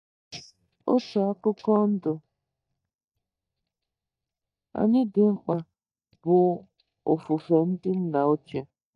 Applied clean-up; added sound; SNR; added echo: neural mask model DeepFilterNet 3.